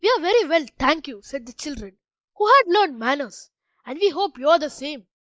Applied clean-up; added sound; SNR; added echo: neural mask model Resemble Enhance denoiser.